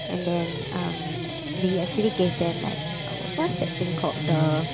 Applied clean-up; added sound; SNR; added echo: none; Guitar; 2 dB; none.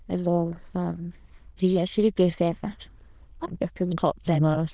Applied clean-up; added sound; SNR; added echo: neural diffusion model UNIVERSE++.